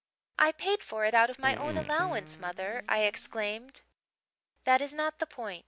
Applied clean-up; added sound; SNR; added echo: none; Fart; 13 dB; none.